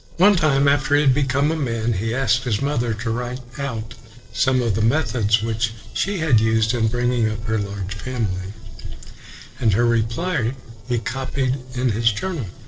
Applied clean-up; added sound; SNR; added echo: neural separator model SepFormer DNS4.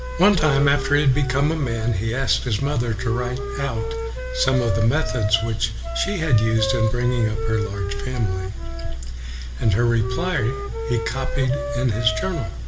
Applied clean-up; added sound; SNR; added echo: none; Wind instrument, woodwind instrument; 11 dB; reverberation time 1.6 s.